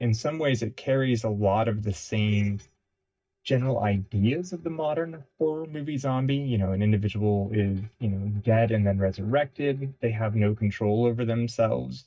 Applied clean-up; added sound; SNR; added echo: neural mask model DeepFilterNet 3.